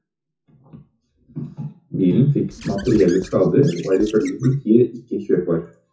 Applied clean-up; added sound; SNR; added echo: classical method WPE with log-MMSE.